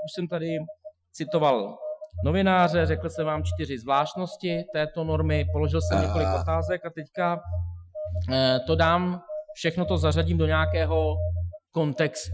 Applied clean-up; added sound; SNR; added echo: classical method Wiener filter.